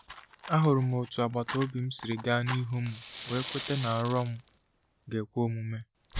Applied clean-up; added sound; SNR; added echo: none; Fire; 12 dB; none.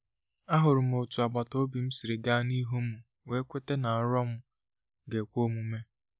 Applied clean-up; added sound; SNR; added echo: none; none; none; none.